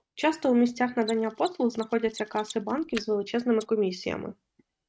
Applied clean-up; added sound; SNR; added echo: neural mask model RNNoise.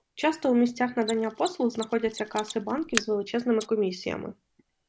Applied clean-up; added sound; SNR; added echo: none; Mechanisms; 14 dB; none.